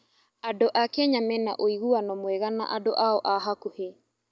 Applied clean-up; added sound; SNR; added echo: none; none; none; none.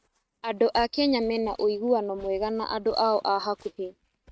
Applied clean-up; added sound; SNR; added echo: neural mask model RNNoise.